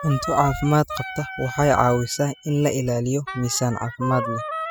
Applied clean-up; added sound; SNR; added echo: classical method spectral subtraction.